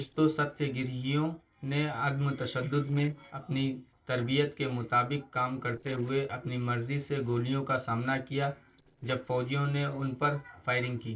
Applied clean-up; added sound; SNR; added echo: neural separator model SepFormer DNS4.